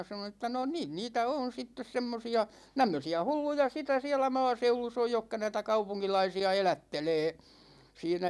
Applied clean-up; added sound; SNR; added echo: none; none; none; none.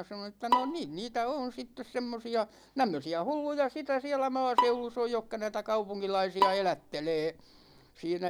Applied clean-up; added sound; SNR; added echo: none; Bowed string instrument; 3 dB; none.